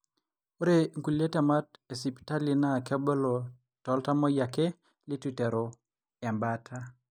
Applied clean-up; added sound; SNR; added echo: none; none; none; none.